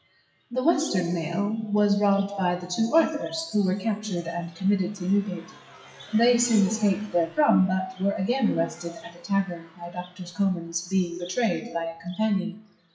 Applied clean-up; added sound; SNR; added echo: classical method WPE with log-MMSE.